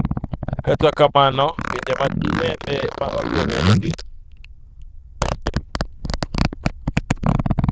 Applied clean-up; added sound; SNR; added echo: neural diffusion model UNIVERSE++.